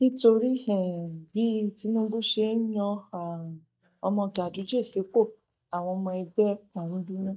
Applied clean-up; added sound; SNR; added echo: neural mask model DeepFilterNet 3.